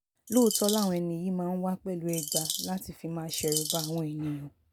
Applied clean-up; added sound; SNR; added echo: none; Bird vocalization, bird call, bird song; 3 dB; none.